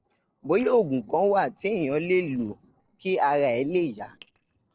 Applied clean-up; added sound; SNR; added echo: neural separator model SepFormer DNS4.